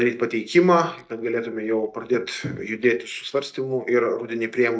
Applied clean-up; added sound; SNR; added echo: neural mask model DeepFilterNet 3.